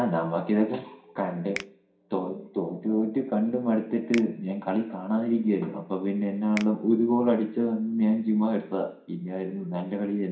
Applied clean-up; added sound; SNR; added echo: none; Finger snapping; 20 dB; reverberation time 0.5 s.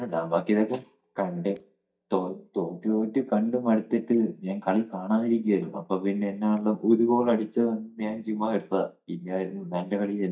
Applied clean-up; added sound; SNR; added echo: neural mask model DeepFilterNet 3.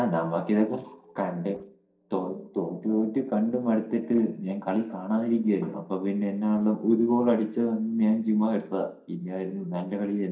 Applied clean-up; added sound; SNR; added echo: neural separator model SepFormer DNS4.